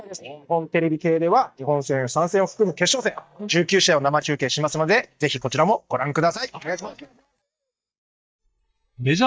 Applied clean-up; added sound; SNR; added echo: neural mask model DeepFilterNet 3.